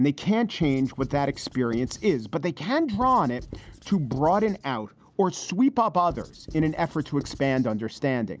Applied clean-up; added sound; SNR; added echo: none; Writing; 18 dB; none.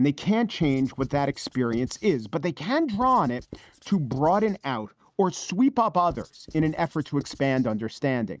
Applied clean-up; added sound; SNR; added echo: neural mask model RNNoise.